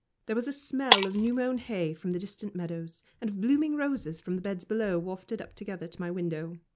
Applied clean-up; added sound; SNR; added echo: none; Shatter; 1 dB; none.